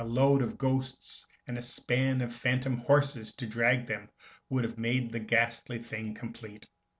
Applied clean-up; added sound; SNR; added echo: none; none; none; none.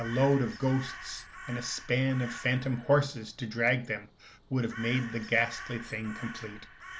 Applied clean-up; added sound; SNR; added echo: none; Crow; 14 dB; none.